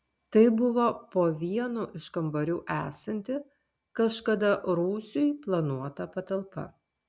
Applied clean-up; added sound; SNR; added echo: none; none; none; none.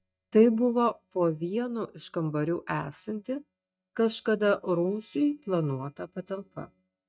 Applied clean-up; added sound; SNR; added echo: neural mask model DeepFilterNet 3.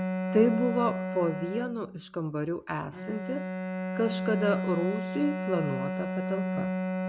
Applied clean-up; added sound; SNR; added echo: none; Bowed string instrument; 2 dB; none.